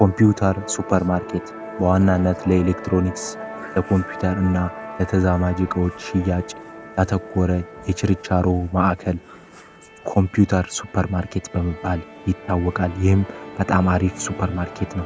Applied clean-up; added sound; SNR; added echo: none; Musical instrument; 15 dB; none.